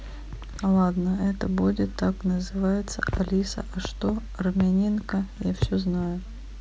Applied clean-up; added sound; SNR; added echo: none; none; none; none.